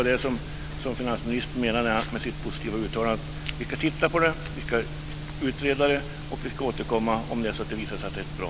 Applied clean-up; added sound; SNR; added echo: none; none; none; none.